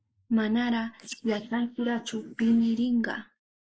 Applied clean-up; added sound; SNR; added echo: neural mask model Resemble Enhance denoiser.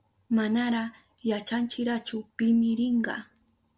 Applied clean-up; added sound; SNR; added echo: none; none; none; none.